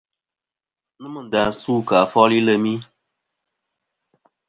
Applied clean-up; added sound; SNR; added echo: none; none; none; none.